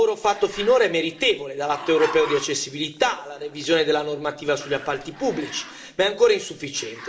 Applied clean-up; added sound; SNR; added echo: none; Growling; 16 dB; reverberation time 2.0 s.